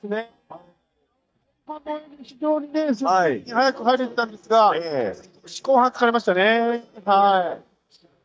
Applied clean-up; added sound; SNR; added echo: neural mask model DeepFilterNet 3.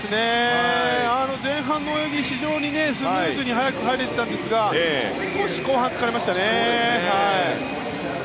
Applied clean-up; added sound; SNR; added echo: none; none; none; none.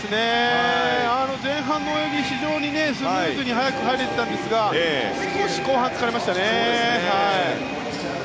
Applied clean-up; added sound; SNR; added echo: none; Wind instrument, woodwind instrument; 12 dB; none.